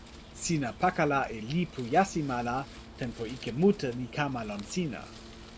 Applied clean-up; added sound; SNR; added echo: none; Wind; 16 dB; none.